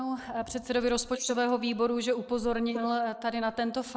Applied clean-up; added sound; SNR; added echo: neural mask model Resemble Enhance denoiser.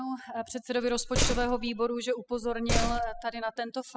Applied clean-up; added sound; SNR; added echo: classical method spectral subtraction.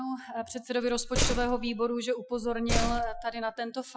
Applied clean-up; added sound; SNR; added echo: classical method Wiener filter.